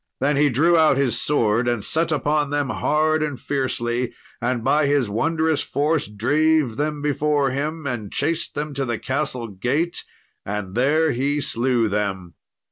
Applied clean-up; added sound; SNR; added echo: none; none; none; none.